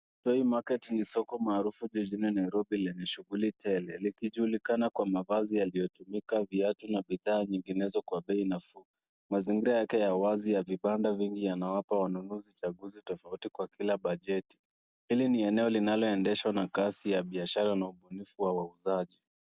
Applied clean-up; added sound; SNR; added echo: none; none; none; none.